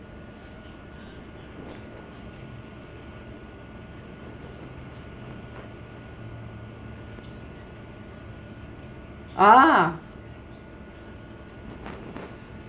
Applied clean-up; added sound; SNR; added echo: none; none; none; none.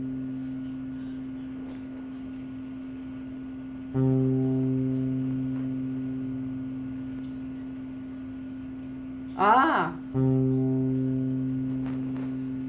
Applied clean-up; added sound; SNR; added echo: none; Bass guitar; -5 dB; none.